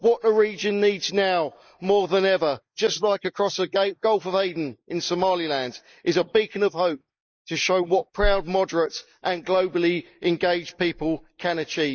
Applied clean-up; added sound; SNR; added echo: neural mask model Resemble Enhance denoiser.